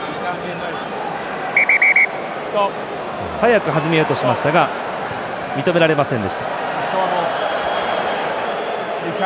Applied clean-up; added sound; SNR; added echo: none; none; none; none.